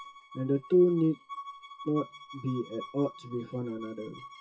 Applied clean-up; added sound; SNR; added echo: classical method WPE with log-MMSE.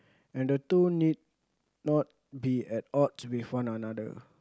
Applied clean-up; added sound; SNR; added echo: none; none; none; none.